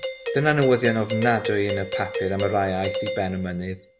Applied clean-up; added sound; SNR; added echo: none; Doorbell; 6 dB; none.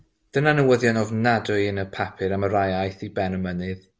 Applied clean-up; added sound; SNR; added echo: none; none; none; none.